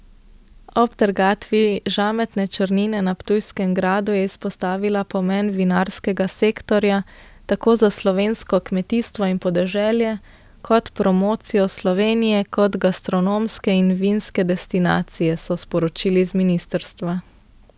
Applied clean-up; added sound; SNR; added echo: none; none; none; none.